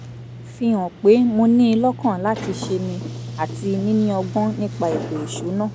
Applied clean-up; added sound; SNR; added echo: none; Sliding door; 11 dB; none.